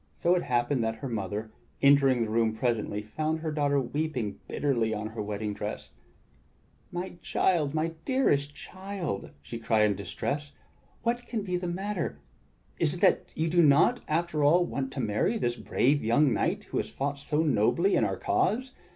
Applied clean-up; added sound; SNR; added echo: none; none; none; none.